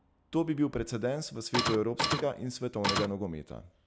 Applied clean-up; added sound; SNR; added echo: none; Printer; -2 dB; none.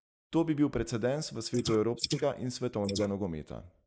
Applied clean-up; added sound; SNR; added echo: neural mask model Resemble Enhance denoiser.